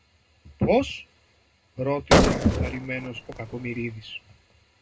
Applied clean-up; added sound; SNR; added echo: none; Gunshot, gunfire; -4 dB; reverberation time 0.2 s.